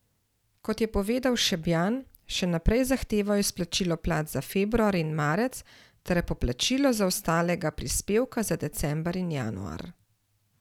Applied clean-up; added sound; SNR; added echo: none; none; none; none.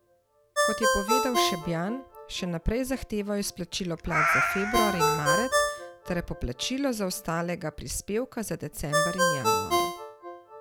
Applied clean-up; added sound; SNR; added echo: none; Meow + Ringtone; -2 dB; none.